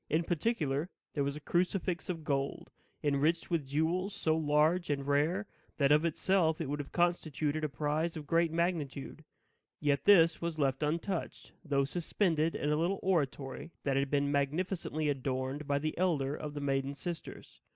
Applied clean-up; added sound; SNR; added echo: none; none; none; none.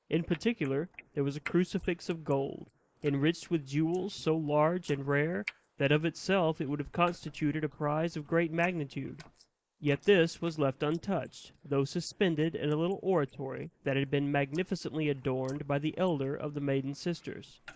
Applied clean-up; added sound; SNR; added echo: neural mask model Resemble Enhance denoiser.